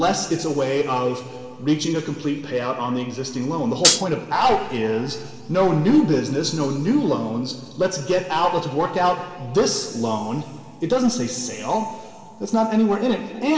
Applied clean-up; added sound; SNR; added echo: none; Hi-hat; -4 dB; reverberation time 2.2 s.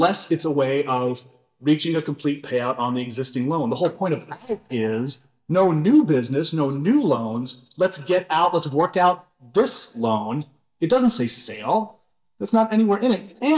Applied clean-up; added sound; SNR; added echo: neural mask model DeepFilterNet 3.